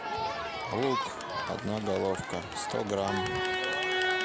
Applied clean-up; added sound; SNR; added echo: none; Crowd; -1 dB; none.